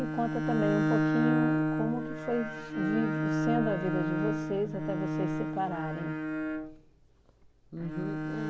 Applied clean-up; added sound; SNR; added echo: none; Bowed string instrument; -3 dB; none.